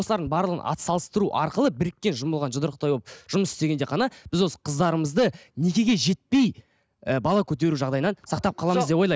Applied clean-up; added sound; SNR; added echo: none; none; none; none.